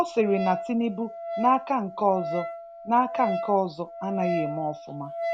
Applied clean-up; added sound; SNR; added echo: none; Wind instrument, woodwind instrument; 7 dB; none.